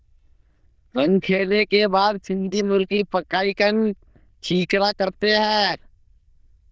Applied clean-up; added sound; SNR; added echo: neural diffusion model UNIVERSE++.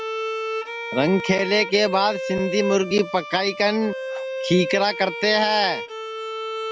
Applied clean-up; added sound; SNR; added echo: none; Bowed string instrument; 7 dB; none.